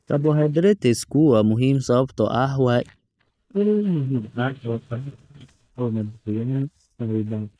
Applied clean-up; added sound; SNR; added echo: neural mask model DeepFilterNet 3.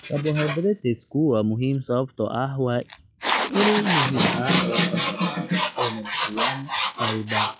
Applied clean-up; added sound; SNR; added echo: classical method log-MMSE.